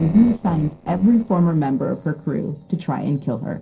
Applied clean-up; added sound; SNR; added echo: neural separator model SepFormer DNS4.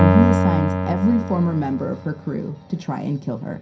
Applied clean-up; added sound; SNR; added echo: none; Keyboard (musical); 0 dB; reverberation time 0.3 s.